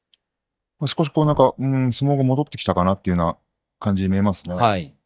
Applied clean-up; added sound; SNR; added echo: neural mask model DeepFilterNet 3.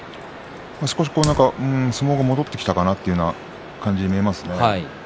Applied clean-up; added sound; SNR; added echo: none; Fire; 14 dB; none.